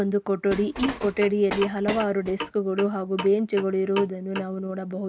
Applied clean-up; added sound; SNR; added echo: none; Train + Clock; 10 dB; none.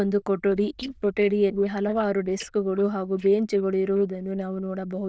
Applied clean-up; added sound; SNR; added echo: neural diffusion model UNIVERSE++.